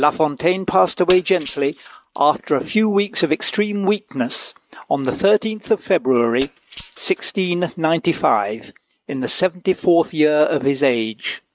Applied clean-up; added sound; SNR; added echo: neural mask model RNNoise.